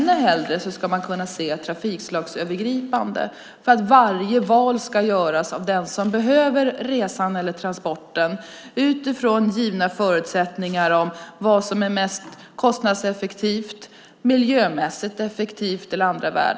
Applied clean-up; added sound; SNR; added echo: none; none; none; none.